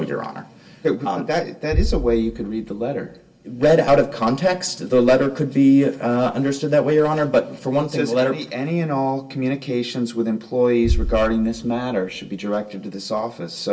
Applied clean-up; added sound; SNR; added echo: none; Bass drum; 11 dB; reverberation time 0.2 s.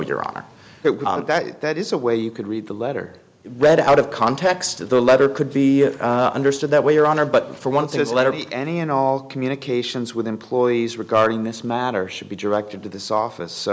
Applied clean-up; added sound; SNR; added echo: none; none; none; none.